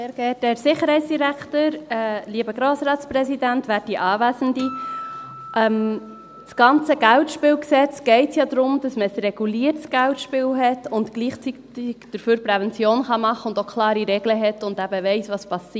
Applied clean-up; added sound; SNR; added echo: none; Acoustic guitar; 14 dB; none.